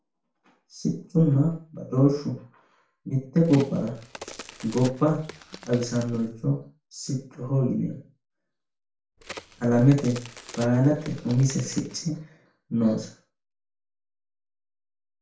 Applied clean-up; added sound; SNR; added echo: none; Crack; 17 dB; reverberation time 0.4 s.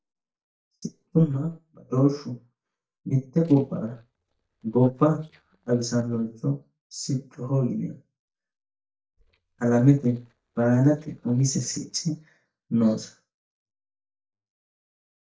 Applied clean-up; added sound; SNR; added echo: neural mask model DeepFilterNet 3.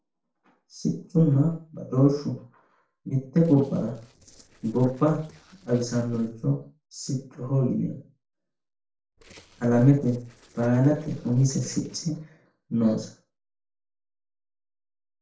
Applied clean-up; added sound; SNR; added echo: neural separator model SepFormer DNS4.